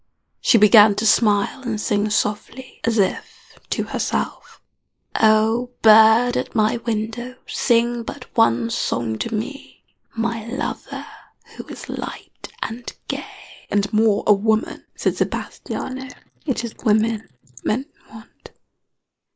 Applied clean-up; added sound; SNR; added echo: neural mask model Resemble Enhance denoiser.